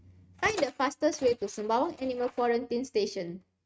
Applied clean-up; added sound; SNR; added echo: neural mask model RNNoise.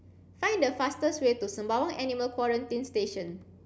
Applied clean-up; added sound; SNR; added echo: none; none; none; none.